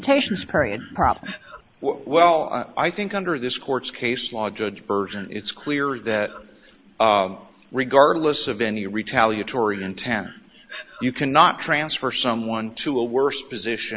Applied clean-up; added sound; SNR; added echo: none; Breathing; 19 dB; none.